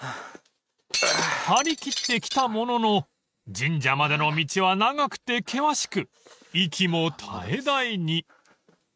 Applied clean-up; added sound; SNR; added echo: neural mask model RNNoise.